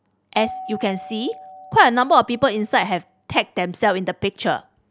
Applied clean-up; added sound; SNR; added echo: none; Doorbell; 16 dB; none.